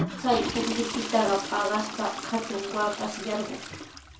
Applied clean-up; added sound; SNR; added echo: none; Toilet flush / Water; 6 dB; reverberation time 0.3 s.